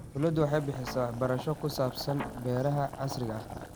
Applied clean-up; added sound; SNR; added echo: none; Boiling + Guitar; 11 dB; none.